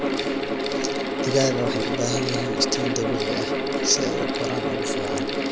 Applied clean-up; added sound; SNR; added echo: none; Mechanical fan; -3 dB; none.